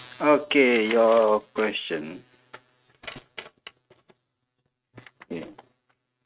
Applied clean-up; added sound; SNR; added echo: neural mask model RNNoise.